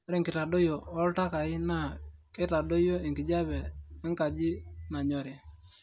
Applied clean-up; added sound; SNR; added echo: none; none; none; none.